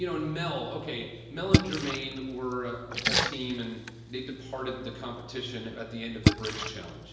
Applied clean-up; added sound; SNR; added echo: none; Splash, splatter; -3 dB; reverberation time 1.0 s.